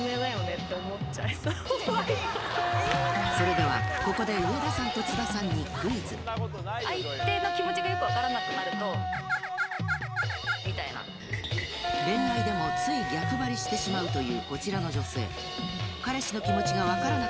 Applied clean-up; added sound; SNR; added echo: none; Drum kit + Wind instrument, woodwind instrument; 0 dB; none.